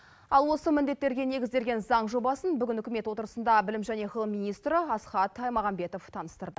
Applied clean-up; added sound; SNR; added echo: none; none; none; none.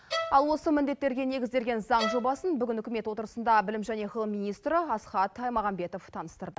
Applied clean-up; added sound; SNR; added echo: none; Bowed string instrument; 10 dB; none.